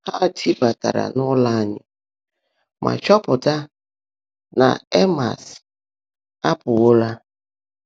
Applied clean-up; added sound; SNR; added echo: none; none; none; none.